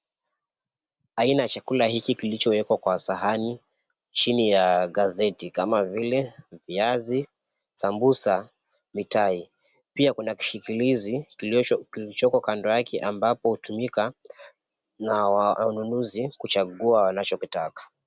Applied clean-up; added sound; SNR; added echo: none; none; none; none.